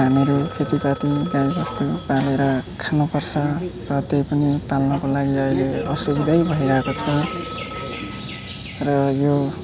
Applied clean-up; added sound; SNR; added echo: none; Telephone; 17 dB; none.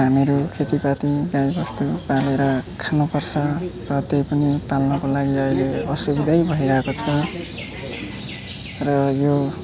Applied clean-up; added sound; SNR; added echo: none; none; none; none.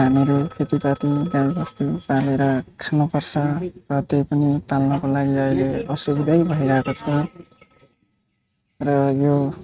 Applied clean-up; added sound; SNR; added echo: neural mask model RNNoise.